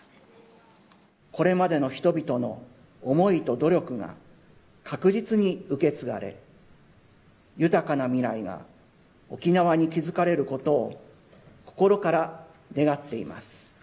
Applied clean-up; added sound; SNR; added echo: none; none; none; none.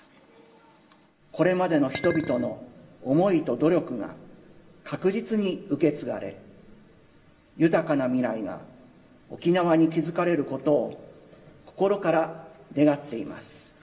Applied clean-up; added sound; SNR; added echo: none; Chink, clink; 11 dB; reverberation time 1.8 s.